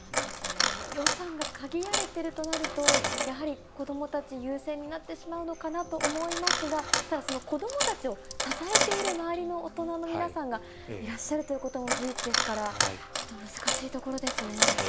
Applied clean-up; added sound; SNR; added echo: none; Coin (dropping); -2 dB; none.